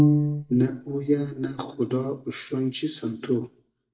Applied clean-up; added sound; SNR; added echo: neural mask model DeepFilterNet 3.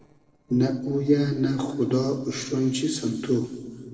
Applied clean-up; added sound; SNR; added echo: neural separator model SepFormer DNS4.